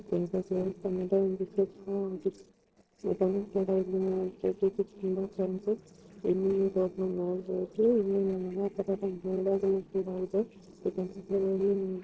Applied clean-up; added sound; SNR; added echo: neural separator model SepFormer DNS4.